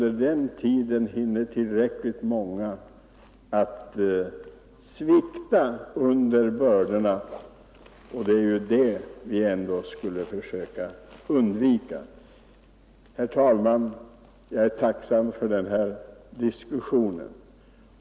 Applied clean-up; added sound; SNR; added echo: none; none; none; none.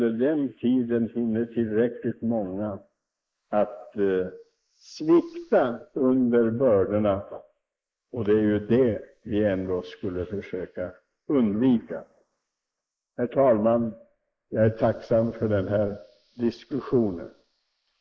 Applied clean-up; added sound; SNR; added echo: neural mask model Resemble Enhance denoiser.